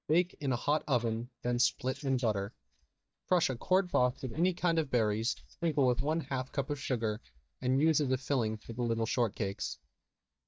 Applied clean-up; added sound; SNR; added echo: neural mask model DeepFilterNet 3.